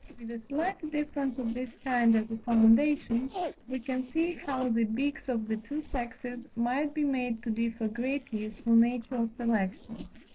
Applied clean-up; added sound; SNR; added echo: neural separator model SepFormer DNS4.